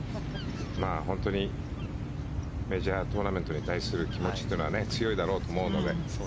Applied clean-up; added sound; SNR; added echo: none; none; none; none.